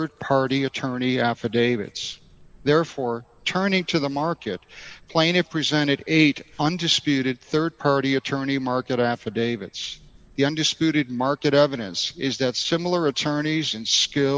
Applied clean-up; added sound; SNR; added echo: none; none; none; none.